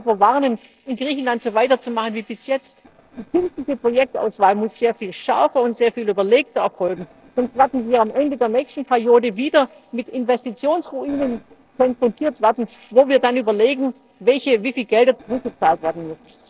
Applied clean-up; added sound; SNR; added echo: neural separator model SepFormer DNS4.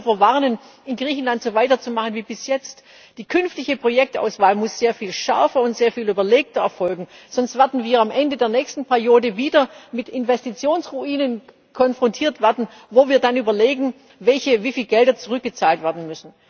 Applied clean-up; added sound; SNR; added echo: none; none; none; none.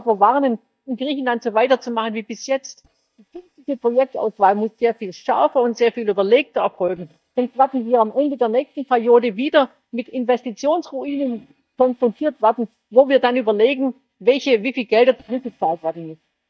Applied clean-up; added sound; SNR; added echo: neural mask model DeepFilterNet 3.